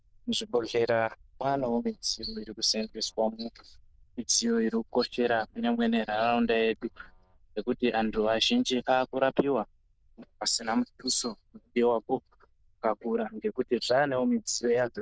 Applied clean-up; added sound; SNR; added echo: neural diffusion model UNIVERSE++.